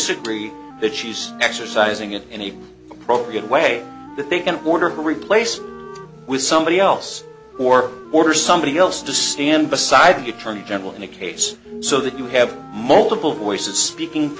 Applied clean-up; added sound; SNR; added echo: none; Piano + Wind instrument, woodwind instrument; 17 dB; none.